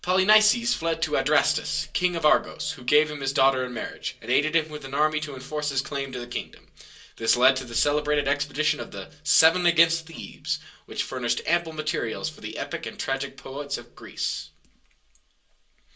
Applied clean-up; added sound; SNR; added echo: none; none; none; reverberation time 0.2 s.